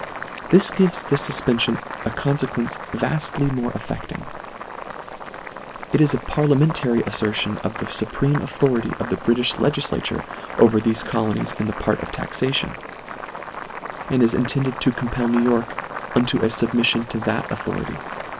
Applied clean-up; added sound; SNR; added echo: none; Boiling; 10 dB; none.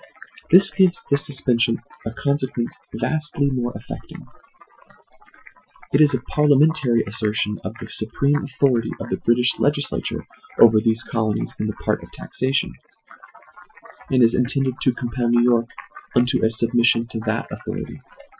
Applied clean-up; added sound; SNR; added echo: classical method Wiener filter.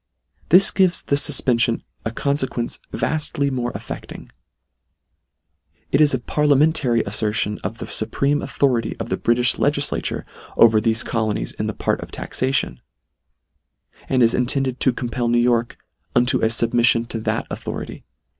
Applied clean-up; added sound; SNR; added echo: none; none; none; none.